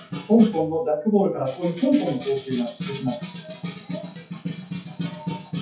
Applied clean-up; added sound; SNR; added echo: classical method WPE with log-MMSE.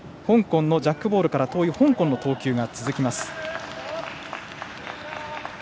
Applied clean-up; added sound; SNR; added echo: none; none; none; none.